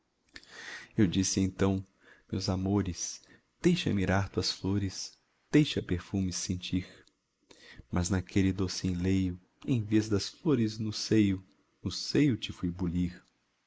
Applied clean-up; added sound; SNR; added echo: neural mask model Resemble Enhance denoiser.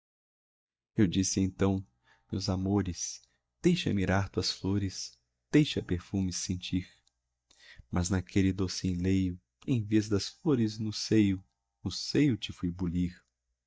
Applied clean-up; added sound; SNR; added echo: neural mask model DeepFilterNet 3.